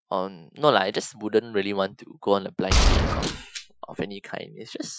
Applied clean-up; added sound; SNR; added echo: classical method Wiener filter.